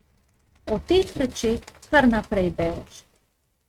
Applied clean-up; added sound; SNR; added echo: neural mask model RNNoise.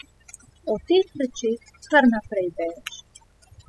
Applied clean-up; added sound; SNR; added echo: classical method spectral subtraction.